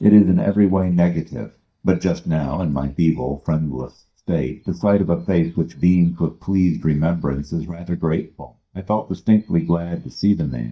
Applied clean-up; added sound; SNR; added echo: neural mask model DeepFilterNet 3.